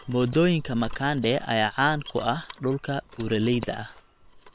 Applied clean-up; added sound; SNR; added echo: neural separator model SepFormer WHAM!.